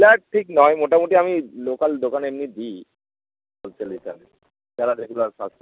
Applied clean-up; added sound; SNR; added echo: none; none; none; none.